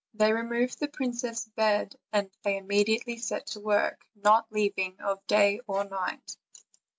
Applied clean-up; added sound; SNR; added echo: none; none; none; none.